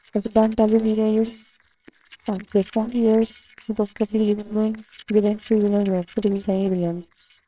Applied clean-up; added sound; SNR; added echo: neural separator model SepFormer WHAMR!.